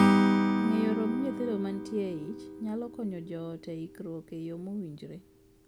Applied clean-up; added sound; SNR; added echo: none; Acoustic guitar / Strum; -4 dB; none.